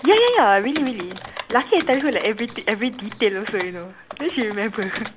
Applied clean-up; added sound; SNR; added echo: none; Computer keyboard; 15 dB; none.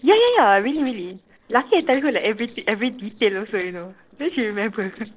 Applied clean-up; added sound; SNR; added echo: neural separator model SepFormer DNS4.